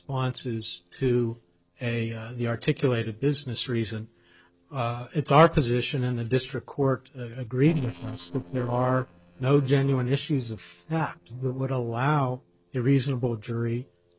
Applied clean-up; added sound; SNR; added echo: neural separator model SepFormer DNS4.